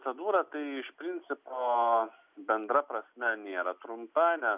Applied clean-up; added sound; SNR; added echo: none; none; none; none.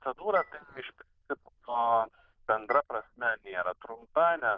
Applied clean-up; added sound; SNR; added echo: neural diffusion model UNIVERSE++.